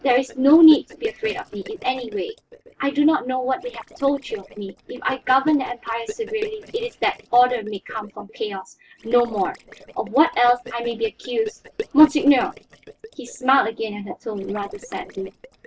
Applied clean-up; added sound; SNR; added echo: neural separator model SepFormer DNS4.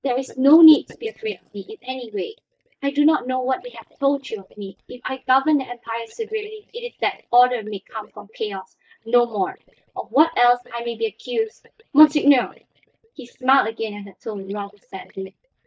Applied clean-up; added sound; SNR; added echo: neural mask model DeepFilterNet 3.